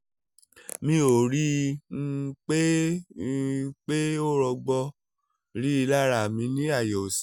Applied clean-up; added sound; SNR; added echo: none; none; none; none.